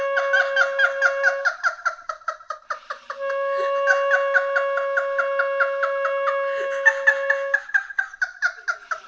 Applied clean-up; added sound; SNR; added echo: none; Wind instrument, woodwind instrument; 1 dB; reverberation time 0.6 s.